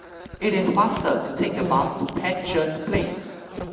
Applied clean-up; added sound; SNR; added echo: none; Insect; 8 dB; reverberation time 1.3 s.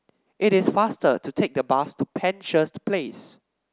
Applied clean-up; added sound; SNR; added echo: none; none; none; none.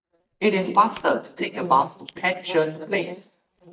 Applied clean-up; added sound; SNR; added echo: neural mask model DeepFilterNet 3.